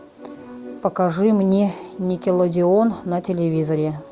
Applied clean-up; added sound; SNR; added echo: none; none; none; none.